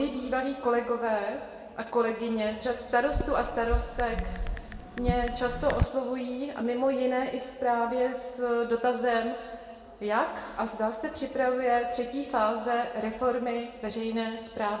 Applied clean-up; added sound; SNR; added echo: none; Chatter / Chirp, tweet / Car passing by / Typing; 4 dB; reverberation time 1.6 s.